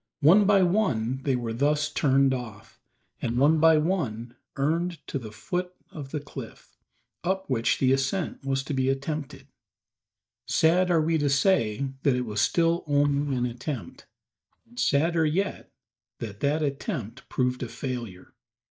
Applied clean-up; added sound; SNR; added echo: neural mask model DeepFilterNet 3.